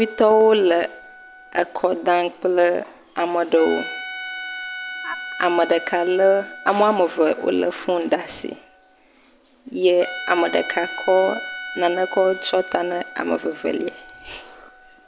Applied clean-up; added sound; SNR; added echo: none; Trumpet; 14 dB; none.